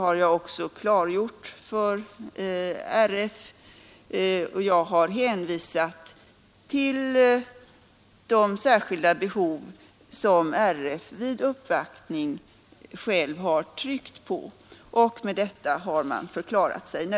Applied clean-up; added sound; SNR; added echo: none; none; none; none.